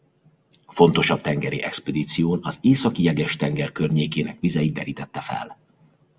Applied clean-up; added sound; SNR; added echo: none; none; none; none.